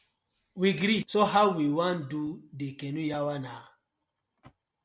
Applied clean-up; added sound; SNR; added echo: none; none; none; none.